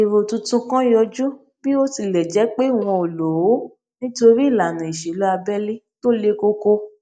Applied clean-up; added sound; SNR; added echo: neural mask model DeepFilterNet 3.